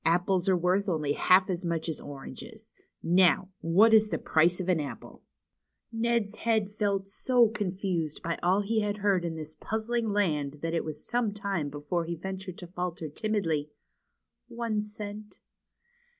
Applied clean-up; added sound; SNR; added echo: none; none; none; none.